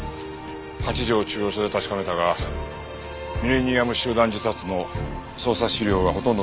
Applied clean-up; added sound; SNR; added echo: none; none; none; none.